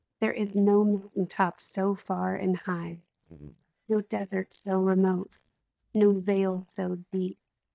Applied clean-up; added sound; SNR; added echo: neural mask model DeepFilterNet 3.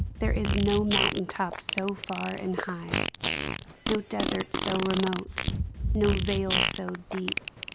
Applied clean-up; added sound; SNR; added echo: none; Fart; 0 dB; none.